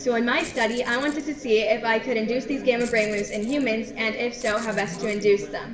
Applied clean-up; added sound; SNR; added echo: none; Rattle (instrument); 20 dB; reverberation time 0.7 s.